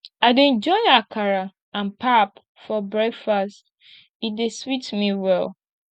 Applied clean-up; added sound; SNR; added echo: none; none; none; none.